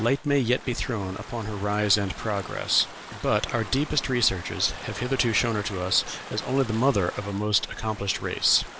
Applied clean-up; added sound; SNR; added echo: none; Stream / Ocean; 14 dB; none.